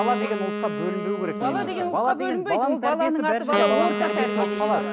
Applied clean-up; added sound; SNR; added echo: none; Wind instrument, woodwind instrument; 5 dB; none.